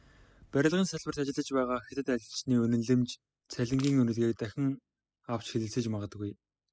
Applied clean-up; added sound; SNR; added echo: classical method spectral subtraction.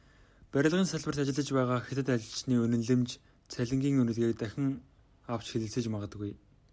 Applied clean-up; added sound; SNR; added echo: none; none; none; none.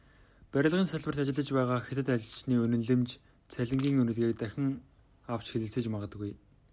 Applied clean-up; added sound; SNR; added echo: none; Crushing; 17 dB; none.